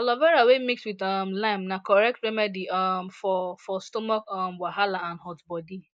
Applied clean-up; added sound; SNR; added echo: neural mask model Resemble Enhance denoiser.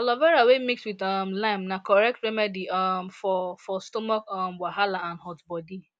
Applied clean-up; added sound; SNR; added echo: none; none; none; none.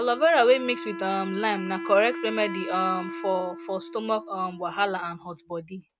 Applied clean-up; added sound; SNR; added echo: none; Wind instrument, woodwind instrument; 11 dB; none.